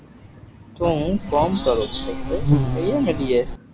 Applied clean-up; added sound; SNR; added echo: none; Insect; 3 dB; none.